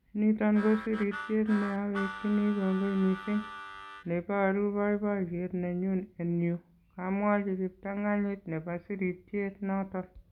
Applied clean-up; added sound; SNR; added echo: none; Harmonica; 12 dB; none.